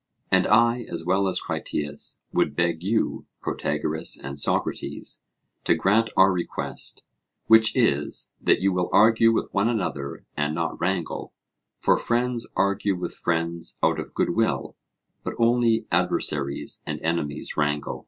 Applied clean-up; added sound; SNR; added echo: none; none; none; none.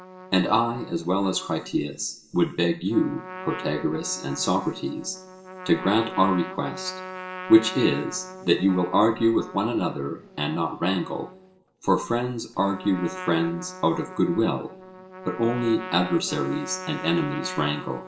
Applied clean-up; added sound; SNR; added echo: none; Trumpet; 14 dB; reverberation time 0.6 s.